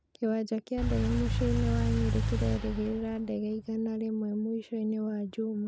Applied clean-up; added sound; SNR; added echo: none; Engine / Car; 0 dB; none.